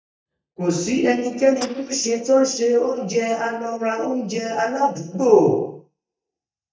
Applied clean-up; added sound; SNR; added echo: neural mask model DeepFilterNet 3.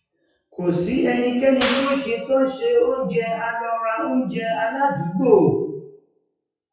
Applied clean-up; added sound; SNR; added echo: classical method WPE with log-MMSE.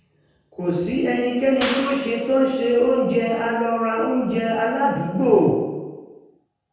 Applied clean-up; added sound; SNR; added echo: none; Clapping; 14 dB; reverberation time 1.2 s.